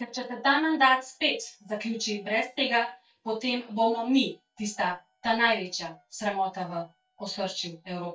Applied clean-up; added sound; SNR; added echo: neural mask model DeepFilterNet 3.